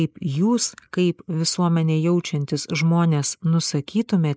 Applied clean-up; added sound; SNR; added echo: neural mask model Resemble Enhance denoiser.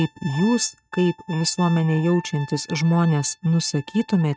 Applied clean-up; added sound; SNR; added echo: neural mask model RNNoise.